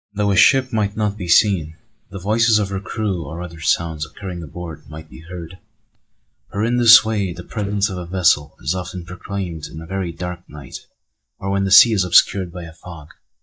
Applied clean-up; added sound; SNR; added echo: neural mask model DeepFilterNet 3.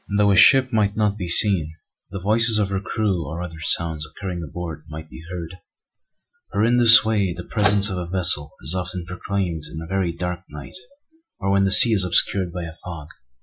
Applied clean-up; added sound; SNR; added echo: classical method Wiener filter.